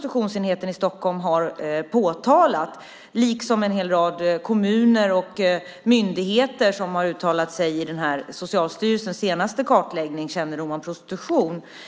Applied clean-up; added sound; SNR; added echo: none; none; none; none.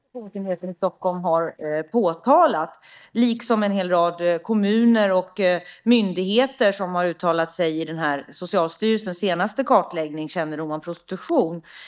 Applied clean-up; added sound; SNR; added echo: neural mask model DeepFilterNet 3.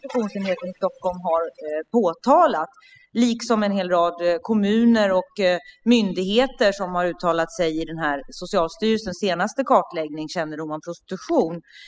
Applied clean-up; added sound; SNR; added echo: classical method spectral subtraction.